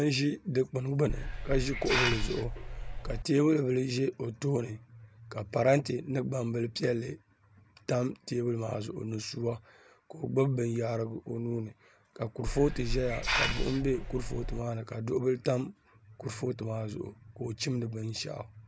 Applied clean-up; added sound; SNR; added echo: none; Hiss; 1 dB; none.